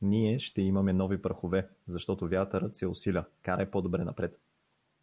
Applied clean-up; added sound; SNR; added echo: none; none; none; none.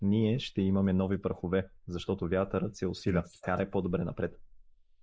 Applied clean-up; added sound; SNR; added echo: neural mask model Resemble Enhance denoiser.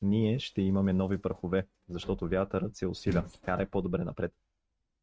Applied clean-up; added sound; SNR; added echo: neural mask model RNNoise.